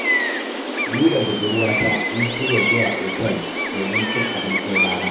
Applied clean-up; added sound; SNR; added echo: none; Gull, seagull; -2 dB; reverberation time 0.6 s.